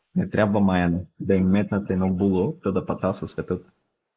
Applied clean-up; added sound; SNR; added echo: neural mask model Resemble Enhance denoiser.